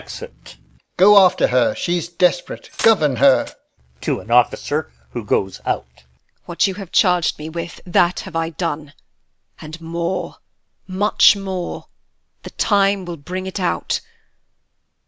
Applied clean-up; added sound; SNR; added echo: none; Glass; 15 dB; none.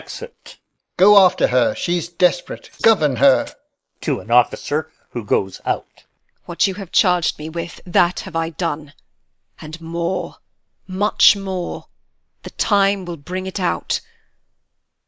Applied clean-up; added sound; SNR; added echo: neural mask model Resemble Enhance denoiser.